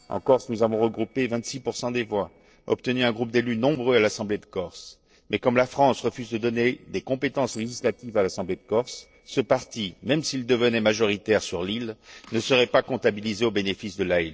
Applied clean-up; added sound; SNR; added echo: neural separator model SepFormer DNS4.